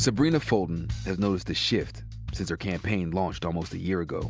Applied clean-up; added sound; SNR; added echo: none; none; none; none.